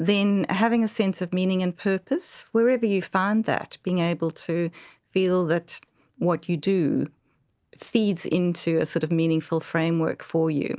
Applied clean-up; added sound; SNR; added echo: none; none; none; none.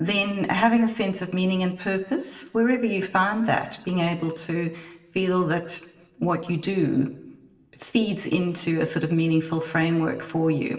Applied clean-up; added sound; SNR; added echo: none; none; none; reverberation time 0.8 s.